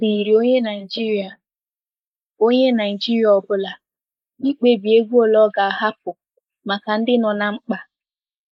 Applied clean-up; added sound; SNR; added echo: neural mask model Resemble Enhance denoiser.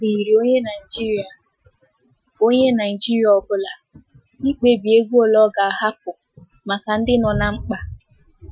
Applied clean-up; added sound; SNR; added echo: classical method Wiener filter.